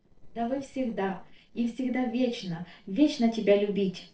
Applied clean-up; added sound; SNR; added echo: neural separator model SepFormer DNS4.